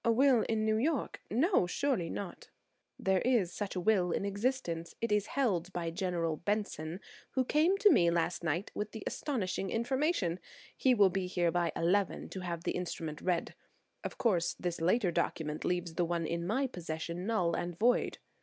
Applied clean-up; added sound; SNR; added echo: none; none; none; none.